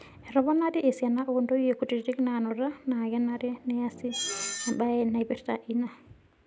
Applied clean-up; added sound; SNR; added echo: none; Screech; 14 dB; none.